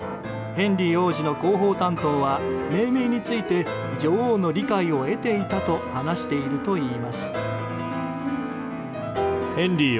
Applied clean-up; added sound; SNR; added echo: none; none; none; none.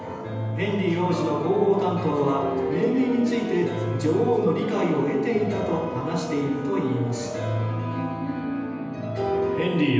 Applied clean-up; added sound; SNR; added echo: none; none; none; reverberation time 1.1 s.